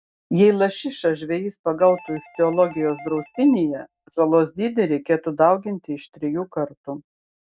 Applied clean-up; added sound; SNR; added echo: neural mask model RNNoise.